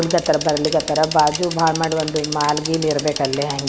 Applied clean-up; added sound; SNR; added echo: none; Bicycle; 9 dB; none.